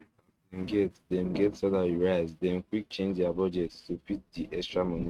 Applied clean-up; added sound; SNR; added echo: neural mask model RNNoise.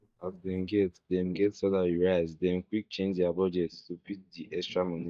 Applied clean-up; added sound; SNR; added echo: neural mask model DeepFilterNet 3.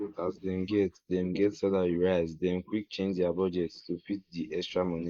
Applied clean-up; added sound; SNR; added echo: neural mask model Resemble Enhance denoiser.